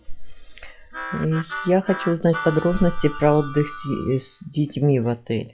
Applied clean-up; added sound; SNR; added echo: classical method log-MMSE.